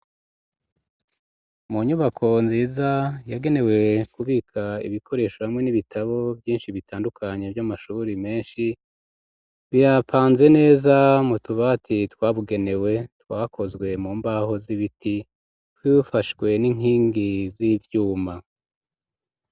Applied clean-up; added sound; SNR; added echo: none; none; none; none.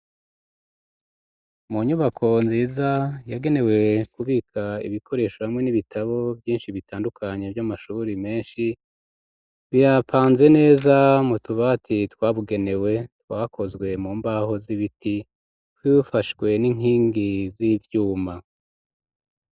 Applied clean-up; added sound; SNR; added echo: neural mask model DeepFilterNet 3.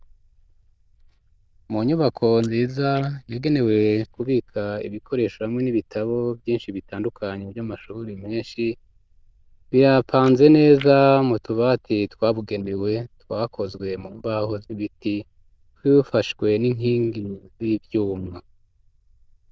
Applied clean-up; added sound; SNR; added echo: neural diffusion model UNIVERSE++.